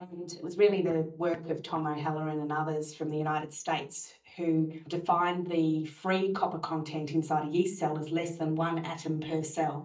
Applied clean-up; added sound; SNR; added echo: neural mask model DeepFilterNet 3.